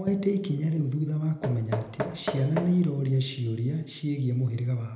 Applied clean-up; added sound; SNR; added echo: none; Knock; 10 dB; reverberation time 0.7 s.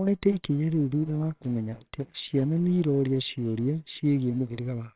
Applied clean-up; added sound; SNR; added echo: neural separator model SepFormer WHAMR!.